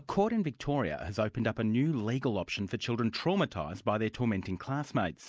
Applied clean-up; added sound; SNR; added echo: none; none; none; none.